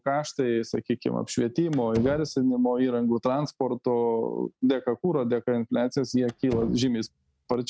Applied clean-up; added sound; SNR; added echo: neural mask model RNNoise.